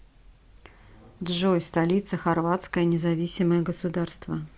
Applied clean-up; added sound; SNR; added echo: none; none; none; none.